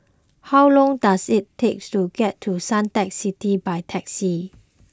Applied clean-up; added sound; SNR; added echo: none; none; none; none.